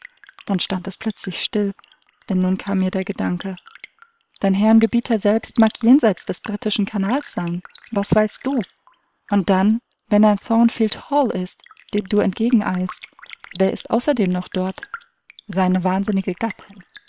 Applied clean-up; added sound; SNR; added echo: neural separator model SepFormer WHAM!.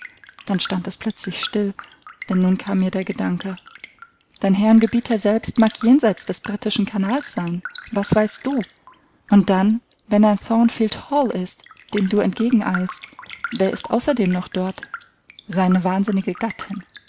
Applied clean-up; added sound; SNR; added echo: none; Raindrop; 19 dB; none.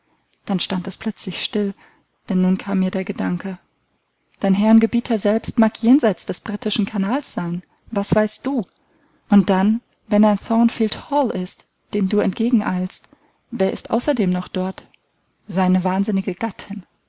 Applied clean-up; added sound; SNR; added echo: none; none; none; none.